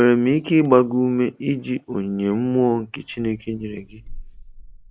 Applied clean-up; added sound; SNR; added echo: neural mask model Resemble Enhance denoiser.